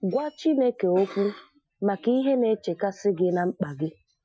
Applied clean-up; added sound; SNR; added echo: classical method Wiener filter.